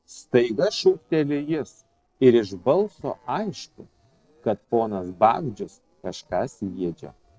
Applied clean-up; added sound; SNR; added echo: neural separator model SepFormer DNS4.